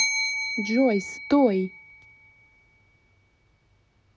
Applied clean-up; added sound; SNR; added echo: none; Bell; 6 dB; none.